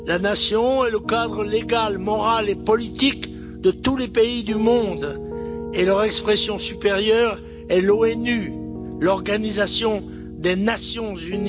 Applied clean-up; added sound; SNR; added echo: none; Piano; 10 dB; none.